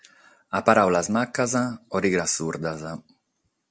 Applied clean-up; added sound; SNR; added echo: none; none; none; none.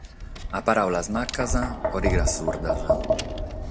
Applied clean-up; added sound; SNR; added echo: none; Tap; -1 dB; none.